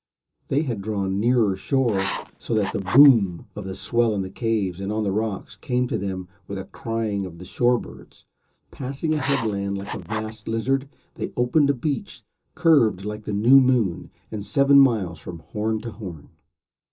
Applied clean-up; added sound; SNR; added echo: none; Writing; 10 dB; reverberation time 0.2 s.